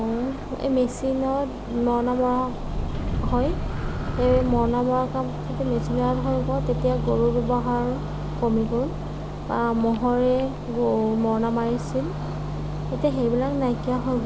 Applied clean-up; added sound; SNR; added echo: none; Microwave oven; 5 dB; none.